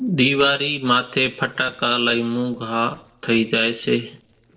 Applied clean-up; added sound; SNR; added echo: neural separator model SepFormer DNS4.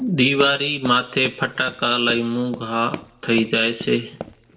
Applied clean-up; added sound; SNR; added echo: none; Run; 16 dB; reverberation time 0.6 s.